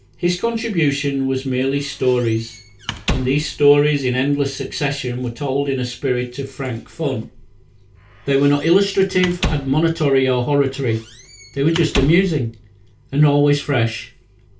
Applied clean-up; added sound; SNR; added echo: none; Squeak / Slam; 10 dB; reverberation time 0.3 s.